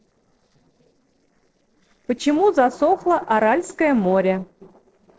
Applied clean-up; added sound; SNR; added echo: neural separator model SepFormer DNS4.